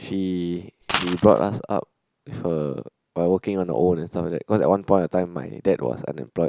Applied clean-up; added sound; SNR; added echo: none; Coin (dropping); 1 dB; none.